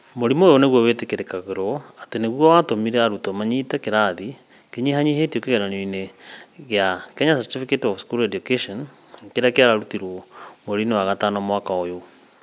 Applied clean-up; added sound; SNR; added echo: none; none; none; none.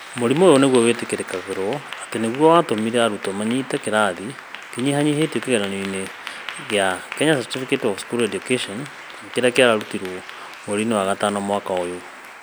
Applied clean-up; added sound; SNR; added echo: none; Applause / Clapping; 15 dB; none.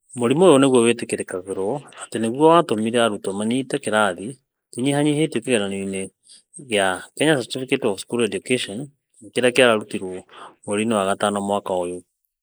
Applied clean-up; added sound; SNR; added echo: neural mask model Resemble Enhance denoiser.